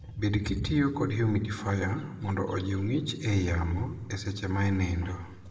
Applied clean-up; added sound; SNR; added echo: none; none; none; reverberation time 1.1 s.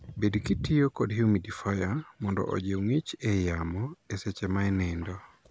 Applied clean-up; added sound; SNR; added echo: none; none; none; none.